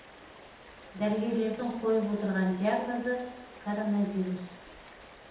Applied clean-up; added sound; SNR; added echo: none; Rain; 18 dB; reverberation time 0.9 s.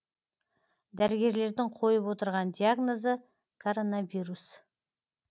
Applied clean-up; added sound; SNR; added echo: none; none; none; none.